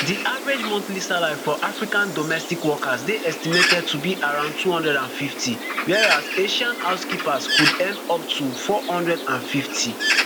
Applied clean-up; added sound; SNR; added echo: none; Bird; 2 dB; none.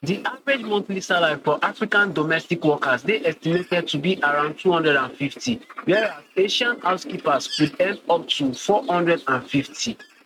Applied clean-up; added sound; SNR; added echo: neural mask model RNNoise.